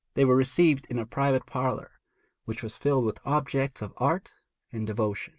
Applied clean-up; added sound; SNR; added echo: none; none; none; none.